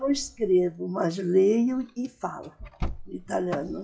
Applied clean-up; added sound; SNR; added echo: classical method WPE with log-MMSE.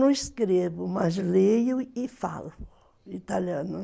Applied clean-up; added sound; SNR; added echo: none; none; none; none.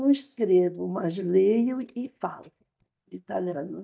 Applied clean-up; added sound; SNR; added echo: neural mask model DeepFilterNet 3.